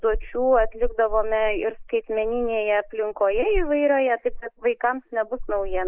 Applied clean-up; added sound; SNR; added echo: neural mask model Resemble Enhance denoiser.